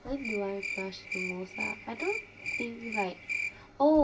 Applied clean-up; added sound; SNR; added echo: none; Cricket; 6 dB; reverberation time 0.2 s.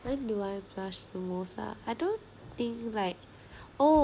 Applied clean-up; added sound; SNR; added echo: none; none; none; none.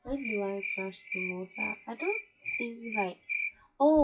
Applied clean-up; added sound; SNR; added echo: classical method WPE with log-MMSE.